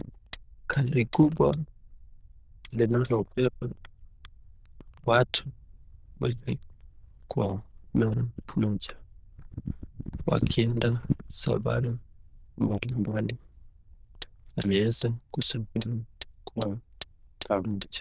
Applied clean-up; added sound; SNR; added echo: neural diffusion model UNIVERSE++.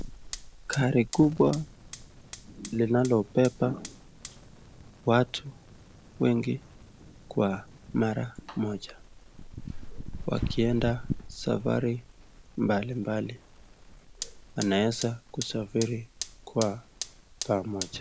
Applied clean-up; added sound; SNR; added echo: none; Fire; 11 dB; none.